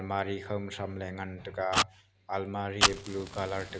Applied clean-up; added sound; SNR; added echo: none; Fire; 0 dB; none.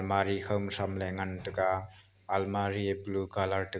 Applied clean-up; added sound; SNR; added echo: none; none; none; none.